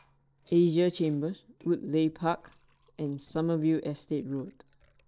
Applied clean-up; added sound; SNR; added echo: neural separator model SepFormer DNS4.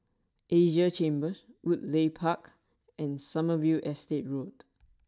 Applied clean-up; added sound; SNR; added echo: none; none; none; none.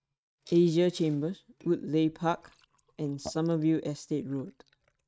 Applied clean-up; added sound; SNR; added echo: neural mask model RNNoise.